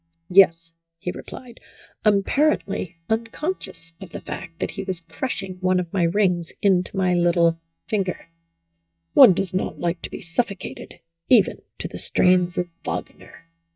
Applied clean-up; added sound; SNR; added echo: neural mask model DeepFilterNet 3.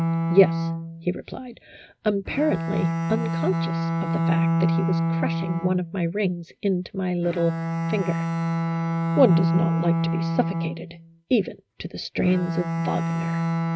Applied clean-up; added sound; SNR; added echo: neural mask model RNNoise.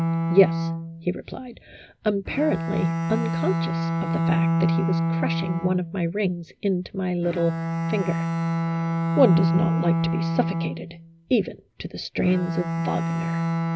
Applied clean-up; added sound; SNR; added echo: none; Bowed string instrument; -1 dB; none.